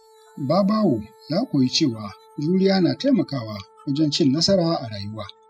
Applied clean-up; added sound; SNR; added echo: classical method spectral subtraction.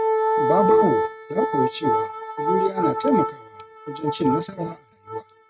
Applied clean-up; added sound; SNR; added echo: neural mask model RNNoise.